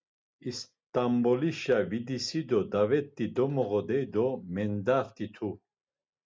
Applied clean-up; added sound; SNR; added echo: none; none; none; none.